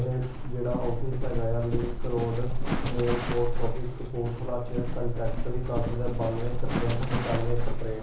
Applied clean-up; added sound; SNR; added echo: none; Livestock, farm animals, working animals; -4 dB; reverberation time 0.6 s.